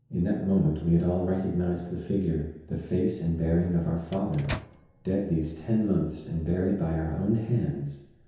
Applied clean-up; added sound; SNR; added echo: none; Microwave oven; 12 dB; reverberation time 1.0 s.